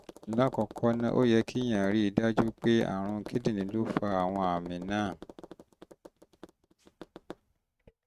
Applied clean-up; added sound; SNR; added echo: neural mask model RNNoise.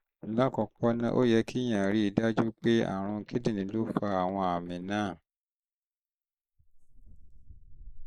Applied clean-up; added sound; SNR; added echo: neural mask model Resemble Enhance denoiser.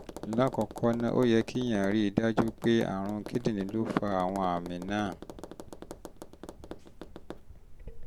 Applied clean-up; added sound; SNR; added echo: none; Tap; 13 dB; none.